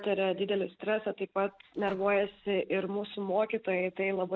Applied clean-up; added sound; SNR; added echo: neural separator model SepFormer DNS4.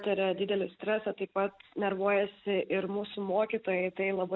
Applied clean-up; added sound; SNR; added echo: none; none; none; none.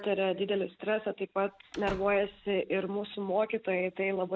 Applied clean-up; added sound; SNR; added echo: none; Slam / Wood; 17 dB; none.